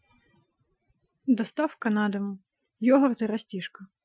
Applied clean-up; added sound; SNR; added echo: classical method Wiener filter.